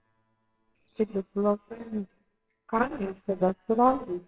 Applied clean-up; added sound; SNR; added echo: neural separator model SepFormer WHAMR!.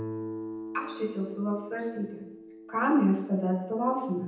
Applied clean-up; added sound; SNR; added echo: none; Guitar; 12 dB; reverberation time 0.9 s.